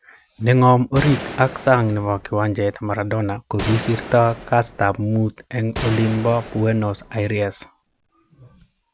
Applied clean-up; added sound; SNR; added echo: none; Gunshot, gunfire; 12 dB; none.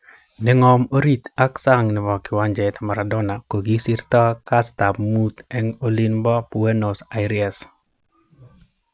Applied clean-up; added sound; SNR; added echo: none; none; none; none.